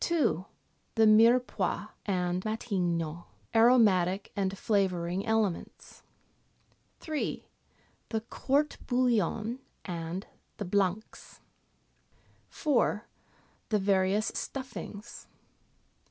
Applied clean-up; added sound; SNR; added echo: none; none; none; none.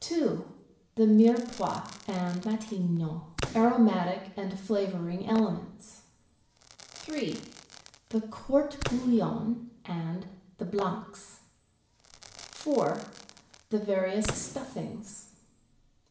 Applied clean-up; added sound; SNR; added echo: none; Crackle / Fireworks; 16 dB; reverberation time 0.7 s.